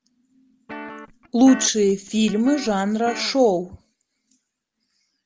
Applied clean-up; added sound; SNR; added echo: none; Guitar; 15 dB; none.